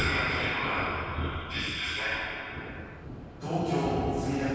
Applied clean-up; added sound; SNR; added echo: none; Thunder; 5 dB; reverberation time 2.2 s.